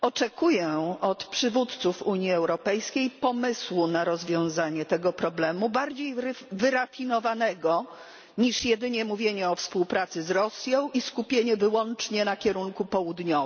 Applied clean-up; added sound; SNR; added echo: none; none; none; none.